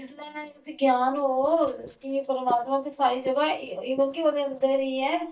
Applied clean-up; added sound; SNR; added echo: neural mask model DeepFilterNet 3.